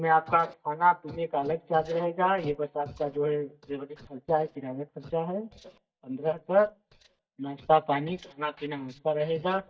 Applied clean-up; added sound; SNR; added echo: neural mask model DeepFilterNet 3.